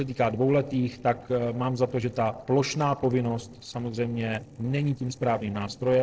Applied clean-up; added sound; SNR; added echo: neural separator model SepFormer DNS4.